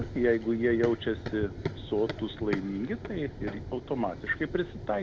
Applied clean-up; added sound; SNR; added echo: none; Run; 8 dB; none.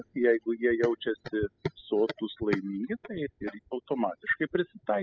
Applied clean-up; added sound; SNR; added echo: classical method spectral subtraction.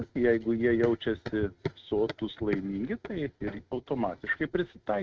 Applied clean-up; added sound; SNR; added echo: neural mask model RNNoise.